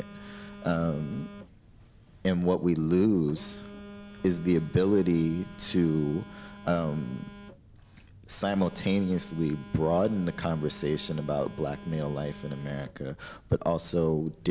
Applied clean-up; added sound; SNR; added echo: none; Telephone; 17 dB; none.